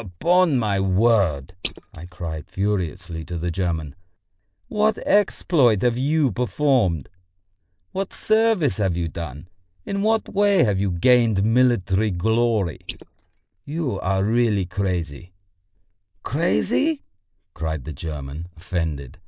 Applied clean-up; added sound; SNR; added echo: neural mask model Resemble Enhance denoiser.